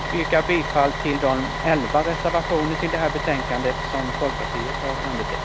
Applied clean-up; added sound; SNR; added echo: none; Bus; 3 dB; none.